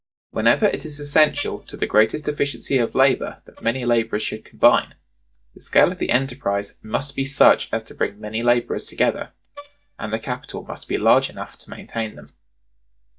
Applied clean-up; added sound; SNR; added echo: neural mask model DeepFilterNet 3.